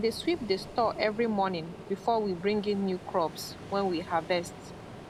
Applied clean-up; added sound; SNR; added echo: none; Ocean; 14 dB; none.